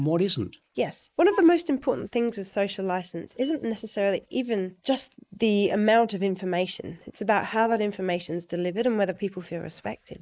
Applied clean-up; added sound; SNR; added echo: neural mask model Resemble Enhance denoiser.